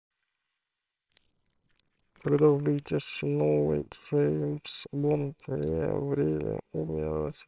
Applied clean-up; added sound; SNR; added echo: neural separator model SepFormer WHAMR!.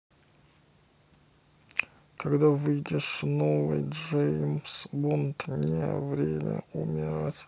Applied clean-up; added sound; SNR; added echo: none; none; none; none.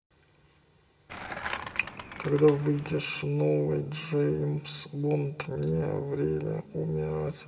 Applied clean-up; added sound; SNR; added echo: none; Skateboard; 10 dB; reverberation time 2.0 s.